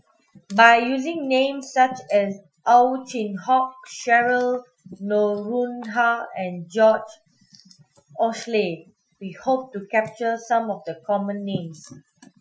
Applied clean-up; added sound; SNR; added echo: classical method Wiener filter.